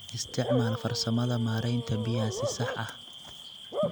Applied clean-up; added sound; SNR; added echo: none; Bark / Cricket; 5 dB; none.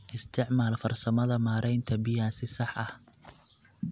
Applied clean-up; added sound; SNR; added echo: none; none; none; none.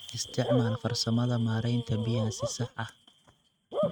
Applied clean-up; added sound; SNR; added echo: neural mask model RNNoise.